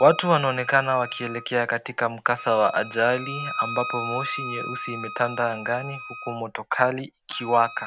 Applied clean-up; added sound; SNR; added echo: none; Wind instrument, woodwind instrument; 11 dB; none.